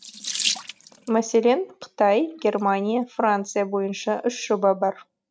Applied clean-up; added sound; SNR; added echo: neural mask model RNNoise.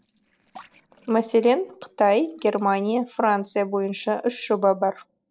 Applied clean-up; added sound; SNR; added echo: neural separator model SepFormer DNS4.